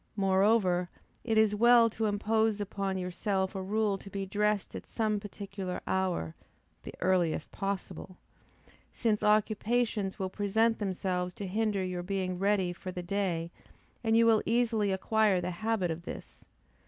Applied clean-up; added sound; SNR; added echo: none; none; none; none.